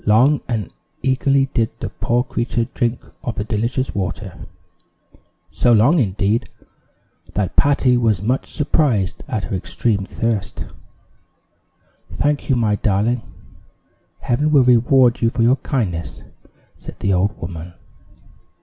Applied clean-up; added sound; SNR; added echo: none; none; none; none.